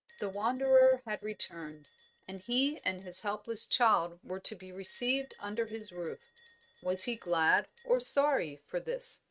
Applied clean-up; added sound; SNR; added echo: neural mask model RNNoise.